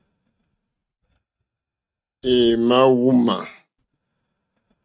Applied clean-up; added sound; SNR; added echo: neural mask model RNNoise.